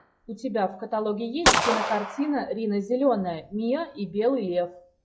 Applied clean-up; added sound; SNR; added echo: classical method log-MMSE.